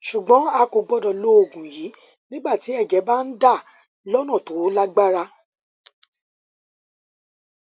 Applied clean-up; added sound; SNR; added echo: none; none; none; none.